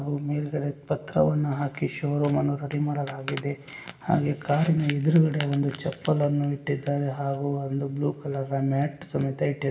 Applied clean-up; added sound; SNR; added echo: none; none; none; reverberation time 0.7 s.